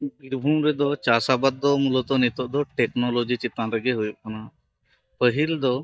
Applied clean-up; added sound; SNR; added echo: neural mask model DeepFilterNet 3.